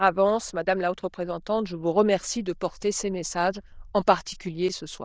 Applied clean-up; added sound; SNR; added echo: neural diffusion model UNIVERSE++.